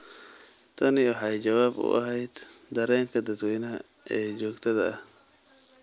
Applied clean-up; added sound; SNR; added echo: none; none; none; none.